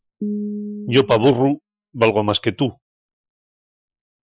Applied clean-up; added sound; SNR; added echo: classical method Wiener filter.